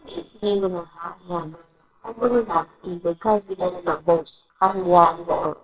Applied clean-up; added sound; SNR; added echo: neural separator model SepFormer WHAMR!.